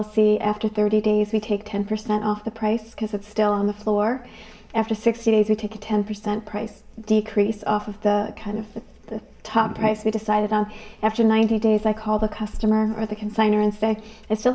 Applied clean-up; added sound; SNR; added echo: none; none; none; reverberation time 0.7 s.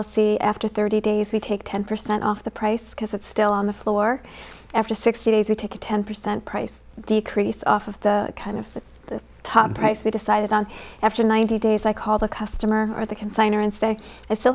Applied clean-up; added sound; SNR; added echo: none; none; none; none.